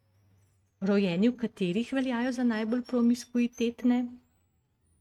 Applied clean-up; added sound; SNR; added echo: neural mask model RNNoise.